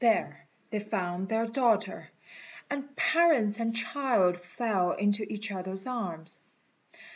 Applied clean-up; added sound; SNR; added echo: none; none; none; none.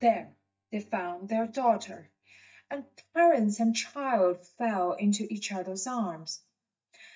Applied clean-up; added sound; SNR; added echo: neural mask model DeepFilterNet 3.